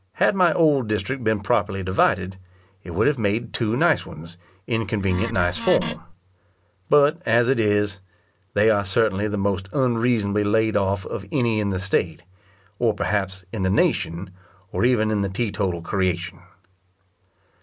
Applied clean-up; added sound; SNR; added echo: none; Wood; 10 dB; none.